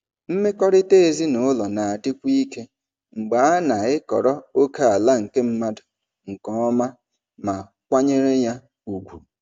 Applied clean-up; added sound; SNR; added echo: none; none; none; none.